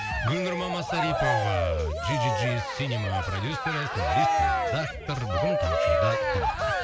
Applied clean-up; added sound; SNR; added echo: none; Cheering; -2 dB; none.